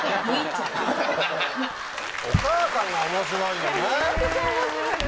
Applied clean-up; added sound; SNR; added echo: none; Drawer open or close; 11 dB; none.